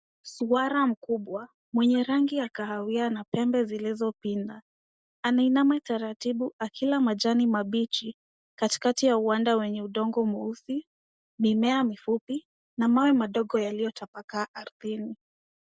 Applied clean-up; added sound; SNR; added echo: none; none; none; none.